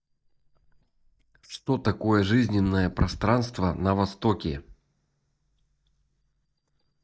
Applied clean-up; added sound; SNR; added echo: neural mask model DeepFilterNet 3.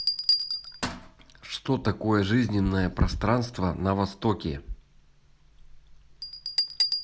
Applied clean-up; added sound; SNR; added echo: none; Bell; 5 dB; none.